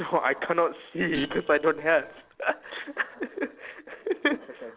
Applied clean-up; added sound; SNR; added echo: neural separator model SepFormer DNS4.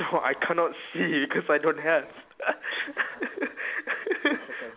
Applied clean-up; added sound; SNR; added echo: none; none; none; none.